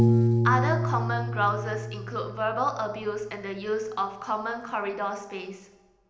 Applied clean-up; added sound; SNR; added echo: none; Piano; -1 dB; reverberation time 0.9 s.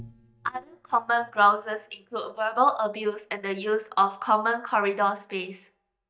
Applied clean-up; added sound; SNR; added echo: neural mask model DeepFilterNet 3.